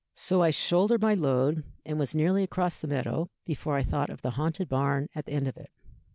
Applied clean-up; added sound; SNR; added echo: none; none; none; none.